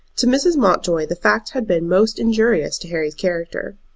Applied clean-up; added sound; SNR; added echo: none; none; none; none.